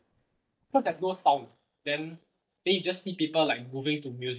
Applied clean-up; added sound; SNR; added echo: neural mask model DeepFilterNet 3.